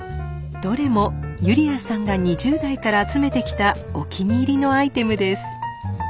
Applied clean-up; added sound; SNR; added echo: none; none; none; none.